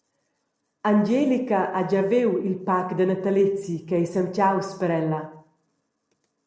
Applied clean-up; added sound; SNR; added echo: none; none; none; none.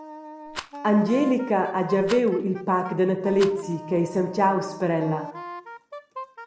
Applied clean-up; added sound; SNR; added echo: none; Rattle + Wind instrument, woodwind instrument; 15 dB; none.